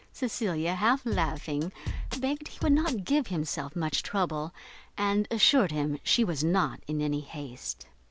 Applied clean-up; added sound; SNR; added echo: none; Drum kit; 5 dB; none.